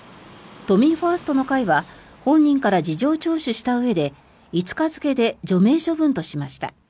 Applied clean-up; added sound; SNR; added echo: none; none; none; none.